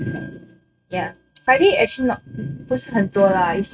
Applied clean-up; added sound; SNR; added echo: neural mask model RNNoise.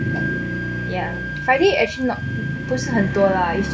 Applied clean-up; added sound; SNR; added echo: none; Wind instrument, woodwind instrument; 11 dB; none.